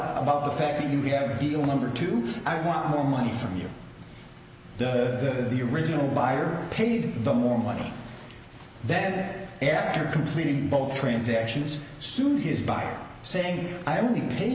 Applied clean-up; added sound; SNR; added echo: none; none; none; none.